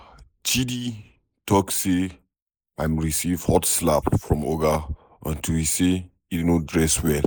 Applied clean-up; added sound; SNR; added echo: neural mask model Resemble Enhance denoiser.